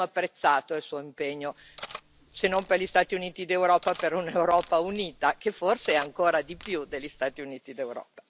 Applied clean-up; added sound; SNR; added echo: none; Cutlery, silverware; 17 dB; none.